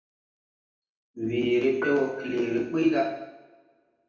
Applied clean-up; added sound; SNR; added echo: none; Piano; 12 dB; reverberation time 0.9 s.